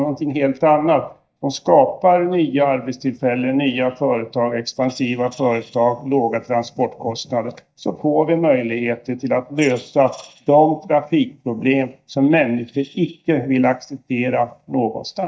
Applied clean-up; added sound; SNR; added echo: neural mask model DeepFilterNet 3.